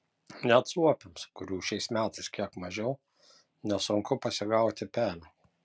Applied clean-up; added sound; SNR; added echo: none; none; none; none.